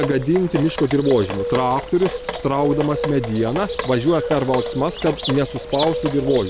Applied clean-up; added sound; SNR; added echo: none; Bird + Drip; 7 dB; none.